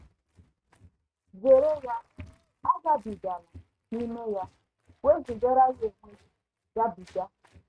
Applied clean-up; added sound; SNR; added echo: neural mask model RNNoise.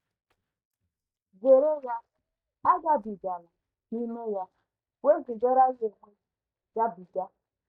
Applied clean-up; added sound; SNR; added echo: neural mask model DeepFilterNet 3.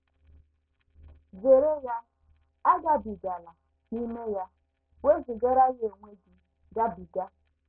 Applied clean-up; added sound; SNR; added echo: none; none; none; none.